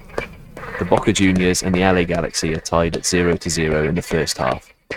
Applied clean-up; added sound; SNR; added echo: neural mask model RNNoise.